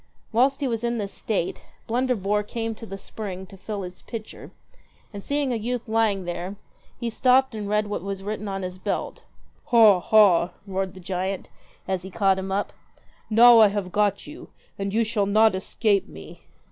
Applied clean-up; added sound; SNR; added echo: none; none; none; none.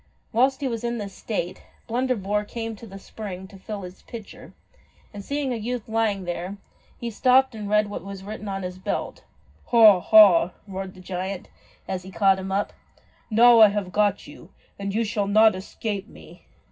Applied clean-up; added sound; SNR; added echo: none; none; none; reverberation time 0.4 s.